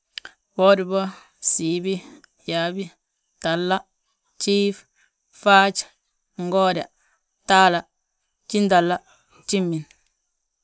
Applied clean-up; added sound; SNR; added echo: none; none; none; none.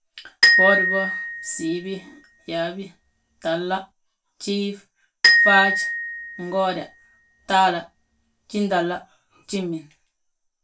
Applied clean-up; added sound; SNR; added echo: none; Glockenspiel; -3 dB; reverberation time 0.2 s.